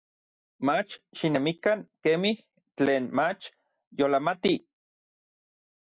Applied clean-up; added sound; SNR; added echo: none; none; none; none.